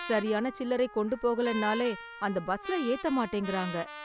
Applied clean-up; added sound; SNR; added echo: none; Trumpet; 12 dB; none.